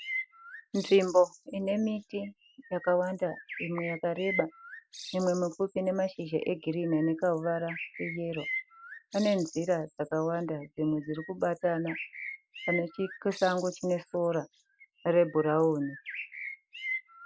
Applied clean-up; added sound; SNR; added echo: none; Bird; 12 dB; none.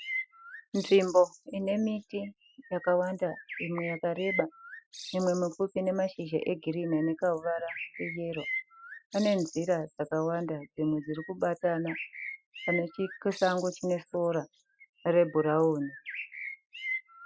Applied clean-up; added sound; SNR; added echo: classical method spectral subtraction.